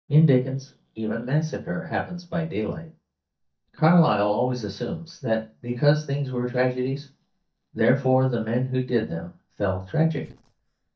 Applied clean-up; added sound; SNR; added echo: neural mask model DeepFilterNet 3.